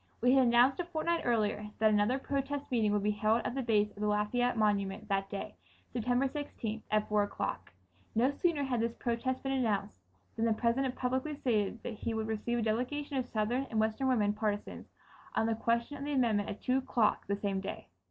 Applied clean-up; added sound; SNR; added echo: none; none; none; none.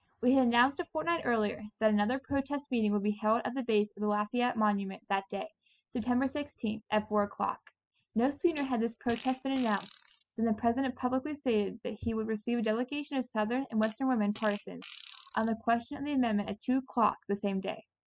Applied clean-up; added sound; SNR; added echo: classical method spectral subtraction.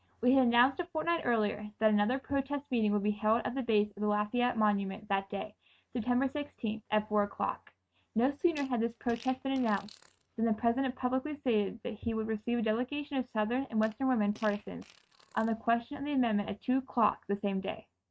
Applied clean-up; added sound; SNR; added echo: neural mask model RNNoise.